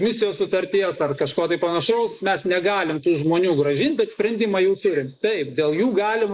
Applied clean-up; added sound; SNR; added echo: neural mask model Resemble Enhance denoiser.